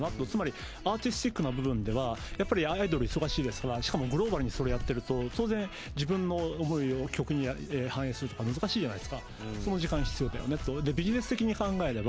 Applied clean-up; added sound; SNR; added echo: none; Wind; 11 dB; none.